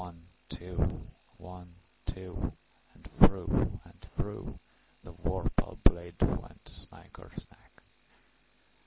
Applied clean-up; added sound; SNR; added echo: none; none; none; none.